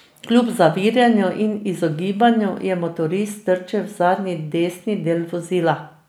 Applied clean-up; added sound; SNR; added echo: none; none; none; none.